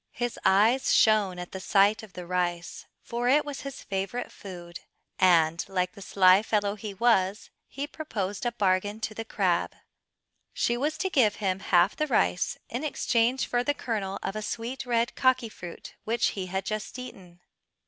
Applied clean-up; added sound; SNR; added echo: none; none; none; none.